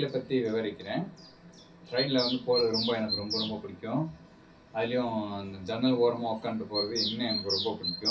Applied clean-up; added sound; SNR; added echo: none; Bird vocalization, bird call, bird song; 7 dB; reverberation time 0.3 s.